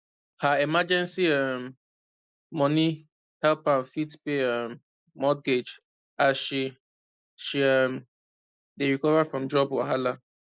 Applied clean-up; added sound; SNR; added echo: neural mask model Resemble Enhance denoiser.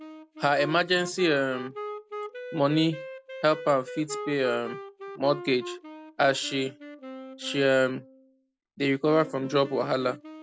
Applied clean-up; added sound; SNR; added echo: none; Wind instrument, woodwind instrument; 13 dB; none.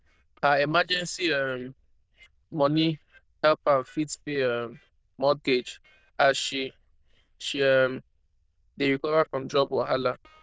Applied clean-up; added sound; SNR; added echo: neural diffusion model UNIVERSE++.